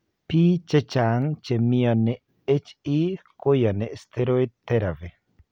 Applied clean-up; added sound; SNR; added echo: none; none; none; none.